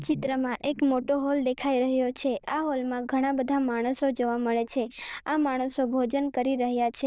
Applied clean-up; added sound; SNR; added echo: neural diffusion model UNIVERSE++.